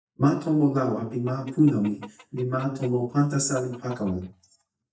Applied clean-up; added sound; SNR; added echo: neural mask model DeepFilterNet 3.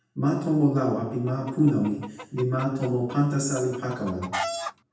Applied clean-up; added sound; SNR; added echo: none; Chicken, rooster; 12 dB; reverberation time 0.8 s.